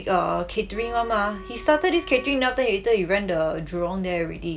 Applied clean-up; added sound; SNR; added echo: none; Wind instrument, woodwind instrument; 19 dB; none.